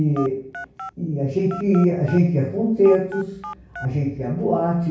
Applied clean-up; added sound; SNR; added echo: none; Telephone; 16 dB; reverberation time 0.6 s.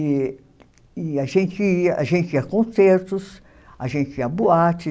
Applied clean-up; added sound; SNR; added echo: none; none; none; none.